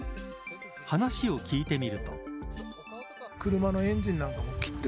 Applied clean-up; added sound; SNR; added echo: none; none; none; none.